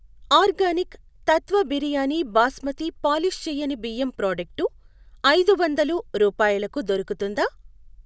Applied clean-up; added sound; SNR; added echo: none; none; none; none.